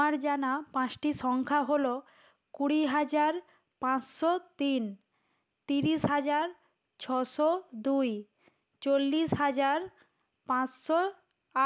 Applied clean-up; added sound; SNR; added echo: none; none; none; none.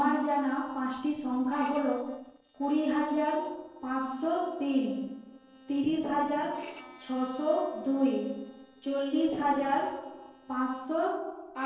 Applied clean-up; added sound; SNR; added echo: neural separator model SepFormer DNS4.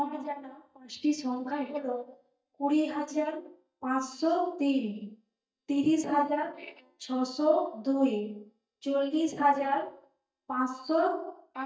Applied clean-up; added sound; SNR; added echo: neural mask model DeepFilterNet 3.